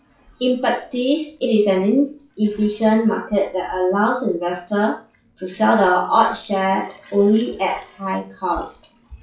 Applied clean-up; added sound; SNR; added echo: classical method WPE with log-MMSE.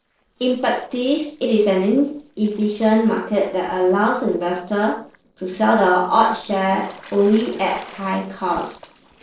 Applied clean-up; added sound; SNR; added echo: neural separator model SepFormer DNS4.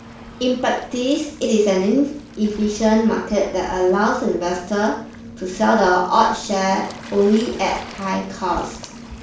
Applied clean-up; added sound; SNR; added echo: none; Waves, surf; 17 dB; reverberation time 0.4 s.